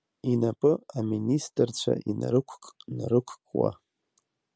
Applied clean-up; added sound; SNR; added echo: none; none; none; none.